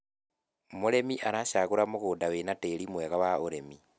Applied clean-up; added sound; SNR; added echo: none; none; none; none.